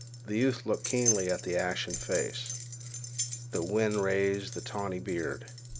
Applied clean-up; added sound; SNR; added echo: none; Keys jangling; 7 dB; none.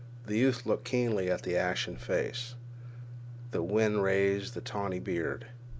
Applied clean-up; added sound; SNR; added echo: none; none; none; none.